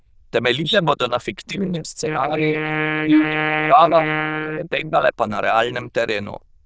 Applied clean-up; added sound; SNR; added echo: neural diffusion model UNIVERSE++.